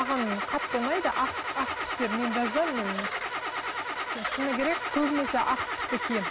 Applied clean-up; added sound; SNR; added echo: none; Engine starting / Car; 2 dB; none.